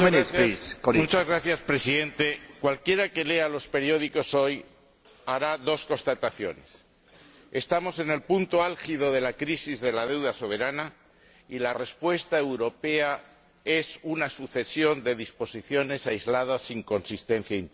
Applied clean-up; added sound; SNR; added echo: none; none; none; none.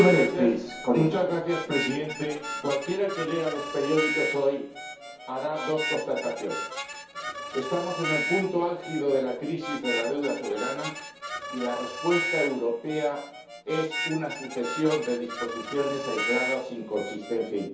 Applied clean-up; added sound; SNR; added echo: none; Harmonica; 7 dB; reverberation time 0.6 s.